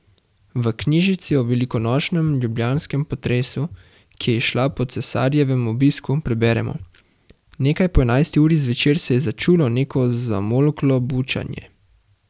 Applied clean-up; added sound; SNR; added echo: none; none; none; none.